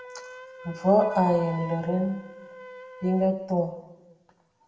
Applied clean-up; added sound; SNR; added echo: none; Wind instrument, woodwind instrument; 16 dB; reverberation time 1.1 s.